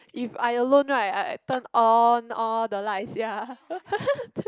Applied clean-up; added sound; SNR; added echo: neural mask model Resemble Enhance denoiser.